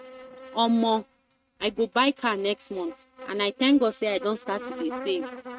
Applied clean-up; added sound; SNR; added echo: neural mask model RNNoise.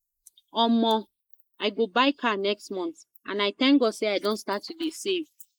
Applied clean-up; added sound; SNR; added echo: neural mask model Resemble Enhance denoiser.